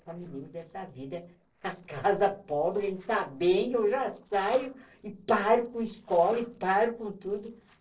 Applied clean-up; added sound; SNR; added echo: neural separator model SepFormer DNS4.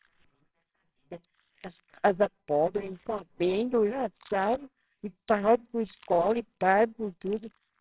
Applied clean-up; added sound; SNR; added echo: neural separator model SepFormer WHAMR!.